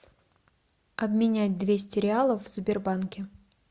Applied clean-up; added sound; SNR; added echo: none; none; none; none.